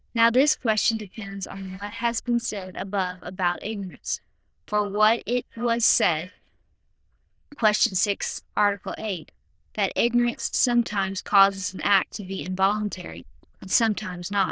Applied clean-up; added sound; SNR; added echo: neural diffusion model UNIVERSE++.